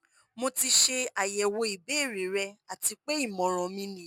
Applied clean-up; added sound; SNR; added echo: none; none; none; none.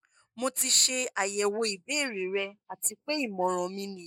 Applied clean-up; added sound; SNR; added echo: neural mask model Resemble Enhance denoiser.